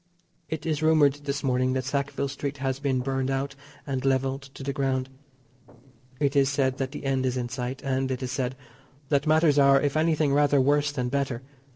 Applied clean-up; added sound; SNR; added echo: neural separator model SepFormer DNS4.